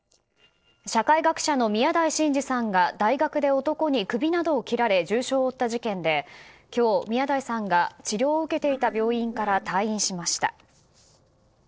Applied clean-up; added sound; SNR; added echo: neural separator model SepFormer DNS4.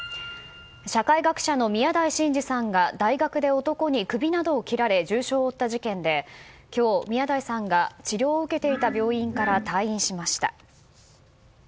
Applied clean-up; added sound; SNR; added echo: none; Glass; 8 dB; none.